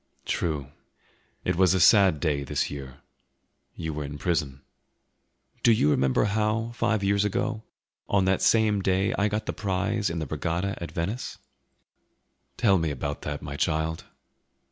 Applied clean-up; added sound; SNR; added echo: none; none; none; none.